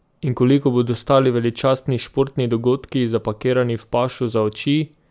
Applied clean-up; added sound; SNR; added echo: none; none; none; none.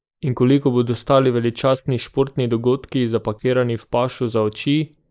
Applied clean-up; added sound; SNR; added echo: neural mask model Resemble Enhance denoiser.